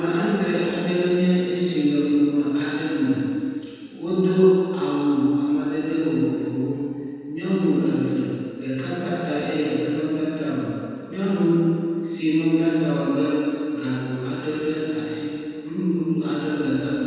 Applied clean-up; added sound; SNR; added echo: none; none; none; reverberation time 2.1 s.